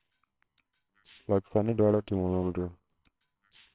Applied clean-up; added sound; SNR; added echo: neural separator model SepFormer WHAMR!.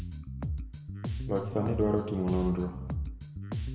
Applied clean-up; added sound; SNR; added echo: none; Bass guitar; 3 dB; reverberation time 1.0 s.